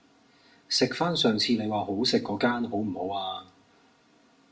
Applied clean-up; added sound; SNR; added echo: none; none; none; reverberation time 0.4 s.